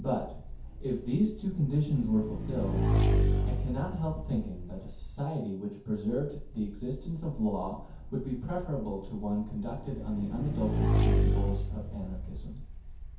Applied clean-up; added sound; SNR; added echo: none; Motorcycle / Engine; -1 dB; reverberation time 0.6 s.